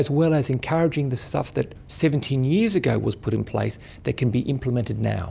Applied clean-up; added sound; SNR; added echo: none; none; none; none.